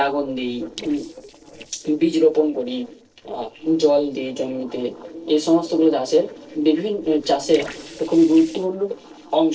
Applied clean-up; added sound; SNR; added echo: neural separator model SepFormer DNS4.